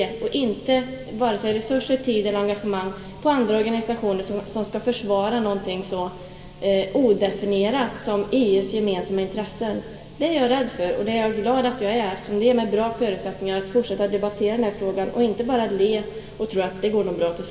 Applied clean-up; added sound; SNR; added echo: none; none; none; reverberation time 1.7 s.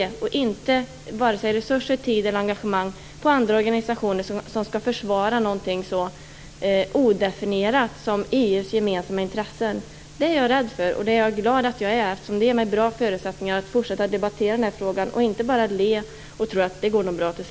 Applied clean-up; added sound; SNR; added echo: none; none; none; none.